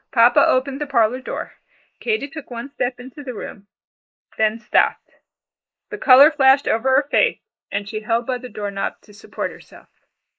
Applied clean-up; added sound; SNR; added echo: neural mask model Resemble Enhance denoiser.